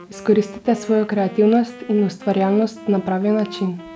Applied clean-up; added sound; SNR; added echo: none; Wind instrument, woodwind instrument; 17 dB; none.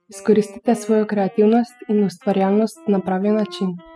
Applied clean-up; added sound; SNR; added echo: classical method spectral subtraction.